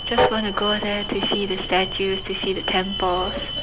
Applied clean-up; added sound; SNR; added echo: none; Train + Alarm; 3 dB; none.